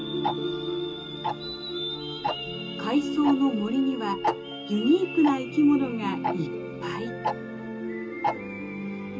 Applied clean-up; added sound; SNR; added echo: none; Tick-tock; 9 dB; reverberation time 0.2 s.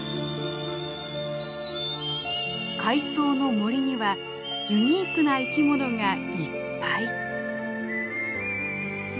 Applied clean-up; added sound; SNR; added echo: none; none; none; none.